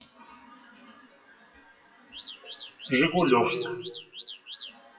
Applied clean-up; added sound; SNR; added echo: classical method WPE with log-MMSE.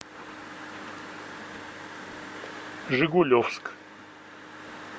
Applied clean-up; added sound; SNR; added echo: none; none; none; none.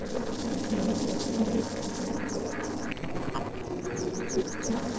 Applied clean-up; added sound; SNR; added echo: neural separator model SepFormer DNS4.